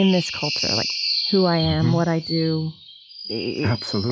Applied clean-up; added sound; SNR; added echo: classical method log-MMSE.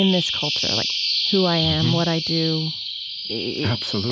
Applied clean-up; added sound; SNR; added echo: none; Bird vocalization, bird call, bird song; 2 dB; none.